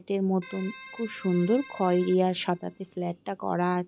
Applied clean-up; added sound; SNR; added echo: none; Keyboard (musical); 18 dB; none.